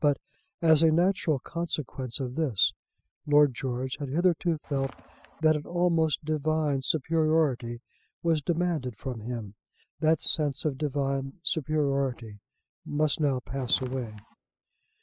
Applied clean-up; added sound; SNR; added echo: classical method spectral subtraction.